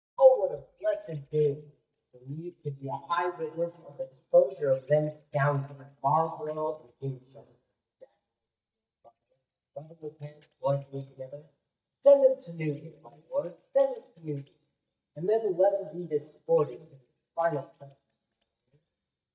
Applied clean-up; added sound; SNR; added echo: neural mask model DeepFilterNet 3.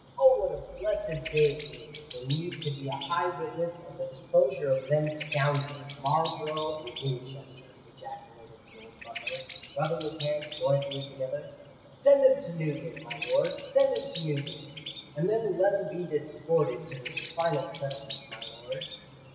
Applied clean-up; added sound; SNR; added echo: none; Bird vocalization, bird call, bird song; 14 dB; reverberation time 2.6 s.